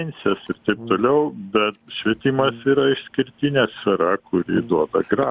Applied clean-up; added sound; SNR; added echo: none; Brass instrument; 18 dB; none.